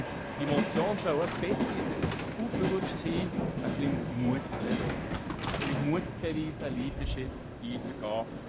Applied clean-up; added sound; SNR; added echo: none; Train; -1 dB; none.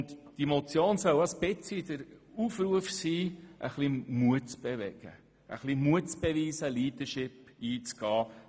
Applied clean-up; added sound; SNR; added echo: none; none; none; none.